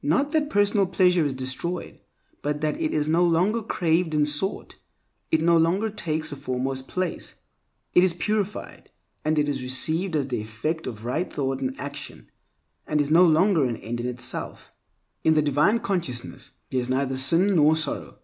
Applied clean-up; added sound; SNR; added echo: none; none; none; none.